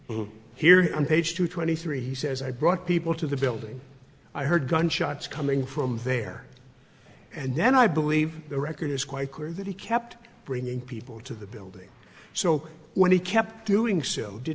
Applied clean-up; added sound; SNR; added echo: none; none; none; none.